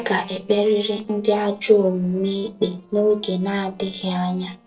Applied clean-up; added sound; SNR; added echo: neural separator model SepFormer DNS4.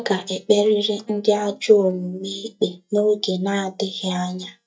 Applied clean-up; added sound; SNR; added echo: neural mask model DeepFilterNet 3.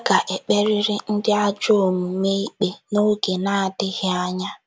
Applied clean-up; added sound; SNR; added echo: none; none; none; none.